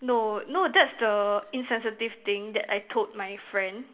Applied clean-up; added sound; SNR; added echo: none; none; none; reverberation time 1.1 s.